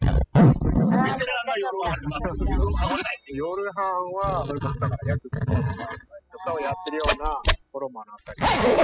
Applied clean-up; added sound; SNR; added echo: classical method spectral subtraction.